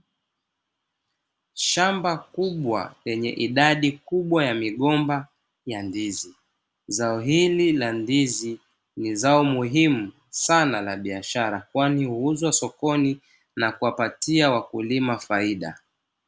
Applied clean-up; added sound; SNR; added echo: none; none; none; none.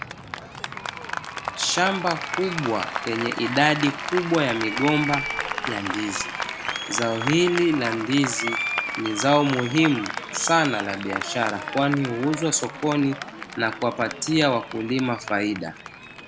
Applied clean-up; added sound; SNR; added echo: none; Applause; 6 dB; none.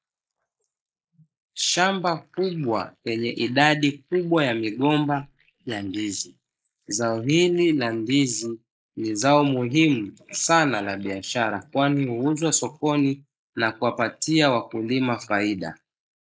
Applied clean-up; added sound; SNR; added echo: neural mask model Resemble Enhance denoiser.